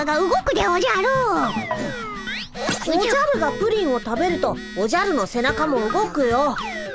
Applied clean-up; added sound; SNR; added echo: none; Telephone; 15 dB; none.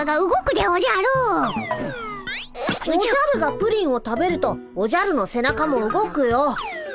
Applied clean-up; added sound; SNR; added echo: none; none; none; none.